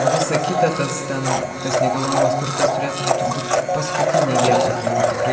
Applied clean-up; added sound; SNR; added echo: none; Domestic sounds, home sounds; -5 dB; reverberation time 2.0 s.